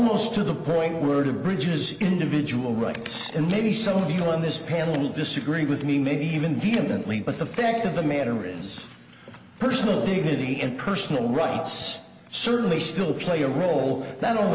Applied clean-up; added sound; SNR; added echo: none; none; none; none.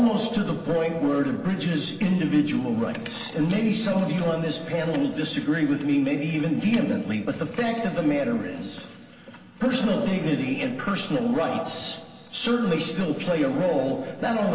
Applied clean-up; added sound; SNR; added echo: none; none; none; reverberation time 2.2 s.